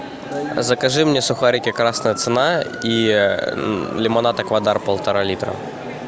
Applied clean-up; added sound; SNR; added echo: none; Motor vehicle (road) / Siren; 15 dB; none.